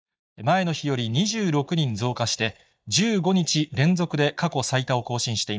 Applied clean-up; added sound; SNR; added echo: neural mask model DeepFilterNet 3.